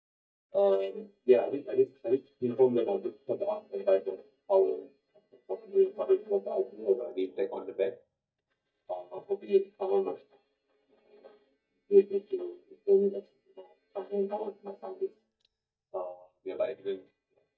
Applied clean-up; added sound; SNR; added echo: neural mask model DeepFilterNet 3.